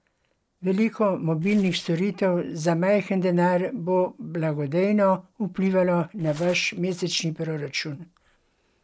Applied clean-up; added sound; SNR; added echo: neural separator model SepFormer DNS4.